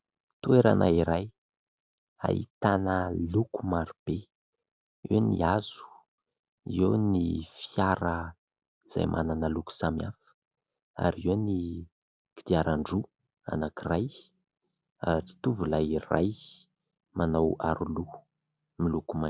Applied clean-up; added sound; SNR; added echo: none; none; none; none.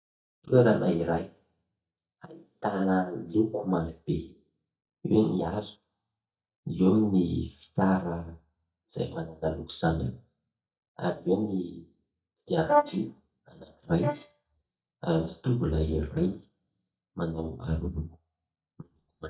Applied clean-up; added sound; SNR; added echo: neural mask model DeepFilterNet 3.